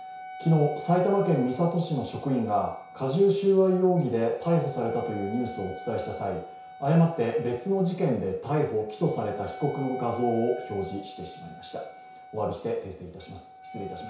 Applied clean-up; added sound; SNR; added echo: none; Wind instrument, woodwind instrument; 16 dB; reverberation time 0.6 s.